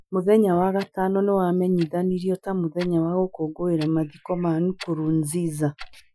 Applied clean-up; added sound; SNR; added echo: classical method Wiener filter.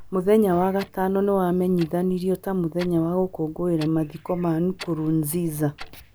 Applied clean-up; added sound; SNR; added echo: none; Clock; 20 dB; none.